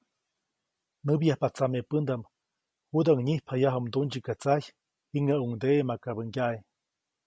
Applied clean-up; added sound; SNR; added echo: none; none; none; none.